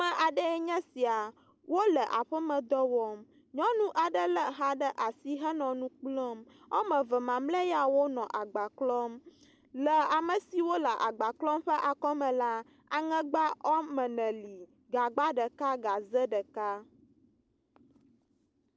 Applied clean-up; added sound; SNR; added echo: none; none; none; none.